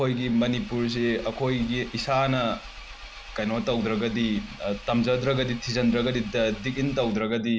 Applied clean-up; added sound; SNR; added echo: none; Engine; 16 dB; none.